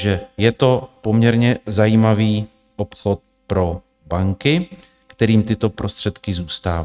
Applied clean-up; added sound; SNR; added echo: neural mask model RNNoise.